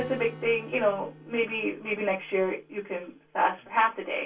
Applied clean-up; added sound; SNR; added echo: none; Acoustic guitar; 19 dB; reverberation time 0.1 s.